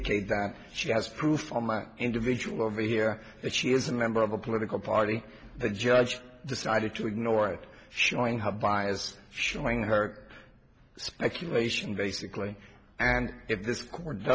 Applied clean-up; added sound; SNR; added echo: none; none; none; none.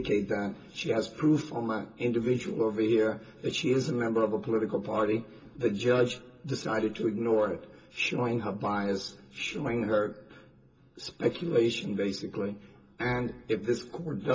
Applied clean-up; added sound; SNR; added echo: none; none; none; reverberation time 0.2 s.